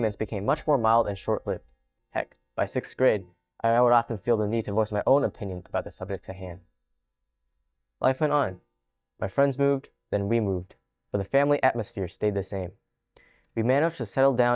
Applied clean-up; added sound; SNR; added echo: neural mask model DeepFilterNet 3.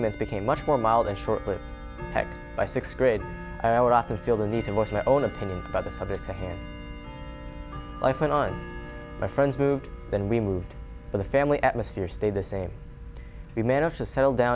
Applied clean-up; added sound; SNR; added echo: none; Tick-tock / Bell; 15 dB; none.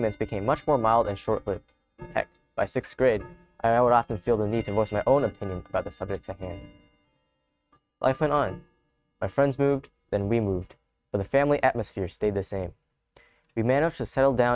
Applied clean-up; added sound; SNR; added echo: neural mask model RNNoise.